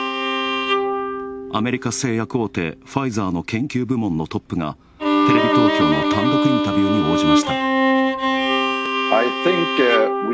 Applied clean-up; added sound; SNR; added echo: none; Bowed string instrument; -3 dB; none.